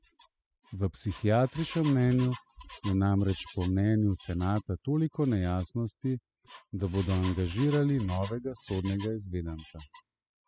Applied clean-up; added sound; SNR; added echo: classical method spectral subtraction.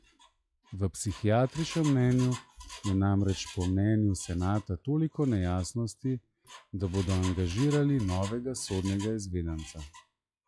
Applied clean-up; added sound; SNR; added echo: classical method log-MMSE.